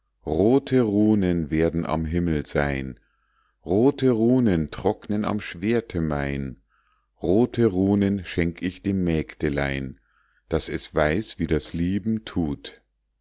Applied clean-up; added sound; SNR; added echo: none; none; none; none.